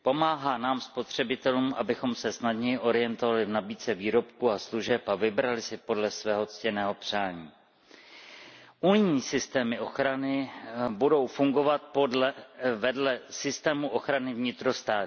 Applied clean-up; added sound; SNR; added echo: none; none; none; none.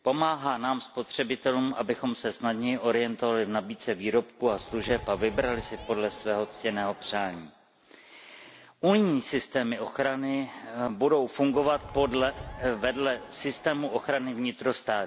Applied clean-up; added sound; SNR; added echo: none; Crowd; 15 dB; none.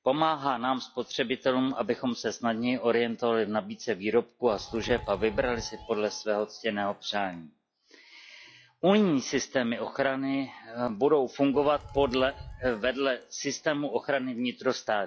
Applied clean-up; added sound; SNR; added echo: classical method log-MMSE.